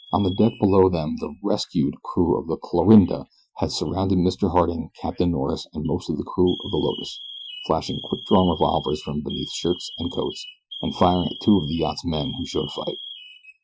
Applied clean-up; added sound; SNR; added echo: classical method Wiener filter.